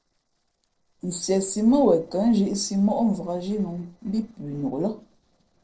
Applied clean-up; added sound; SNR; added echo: neural separator model SepFormer DNS4.